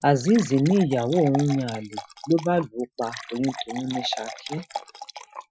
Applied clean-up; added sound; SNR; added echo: classical method Wiener filter.